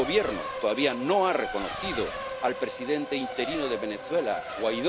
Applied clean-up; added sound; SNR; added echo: none; Race car, auto racing; 7 dB; none.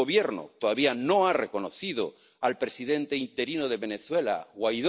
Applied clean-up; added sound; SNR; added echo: none; none; none; none.